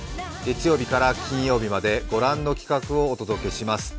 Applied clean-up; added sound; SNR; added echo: none; none; none; none.